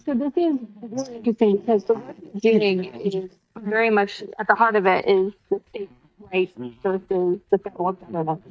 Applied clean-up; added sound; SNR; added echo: neural mask model DeepFilterNet 3.